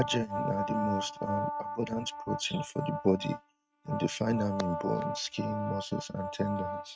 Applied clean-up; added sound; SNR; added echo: neural mask model RNNoise.